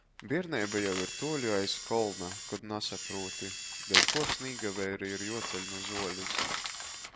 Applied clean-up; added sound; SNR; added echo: none; Crumpling, crinkling + Camera; 0 dB; none.